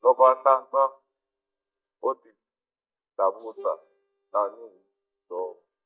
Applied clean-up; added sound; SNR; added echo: neural mask model DeepFilterNet 3.